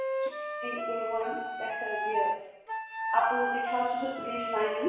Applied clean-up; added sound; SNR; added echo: none; Wind instrument, woodwind instrument; 0 dB; reverberation time 1.1 s.